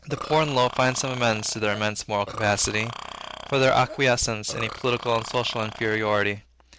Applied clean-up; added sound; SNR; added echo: none; Burping, eructation; 14 dB; none.